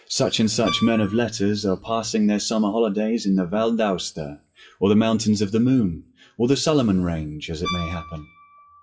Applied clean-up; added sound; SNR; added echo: classical method WPE with log-MMSE.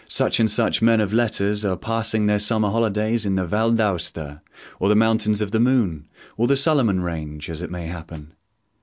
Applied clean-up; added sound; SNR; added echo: none; none; none; none.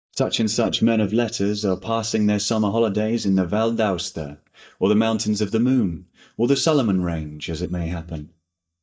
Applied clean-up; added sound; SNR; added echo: neural mask model DeepFilterNet 3.